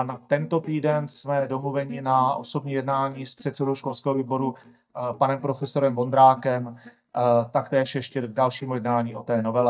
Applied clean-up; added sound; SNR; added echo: neural mask model DeepFilterNet 3.